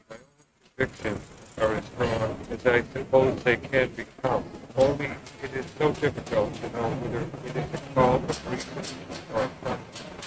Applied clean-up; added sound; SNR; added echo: neural mask model RNNoise.